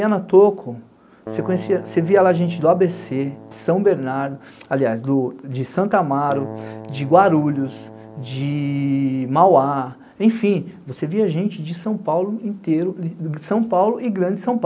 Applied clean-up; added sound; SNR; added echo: none; Keyboard (musical); 17 dB; none.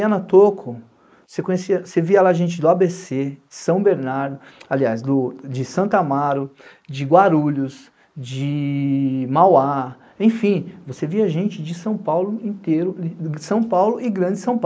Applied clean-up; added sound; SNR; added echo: neural mask model Resemble Enhance denoiser.